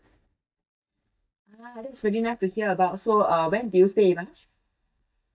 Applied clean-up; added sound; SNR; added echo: neural mask model DeepFilterNet 3.